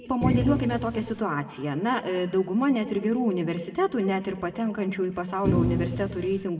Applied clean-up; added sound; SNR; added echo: none; Thump, thud; 0 dB; reverberation time 1.2 s.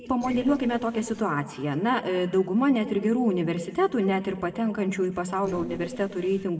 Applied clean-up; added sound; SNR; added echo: neural separator model SepFormer DNS4.